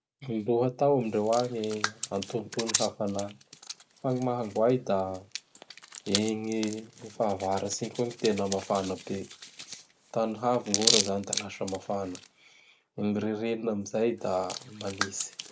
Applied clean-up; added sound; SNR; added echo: none; Hands; 7 dB; none.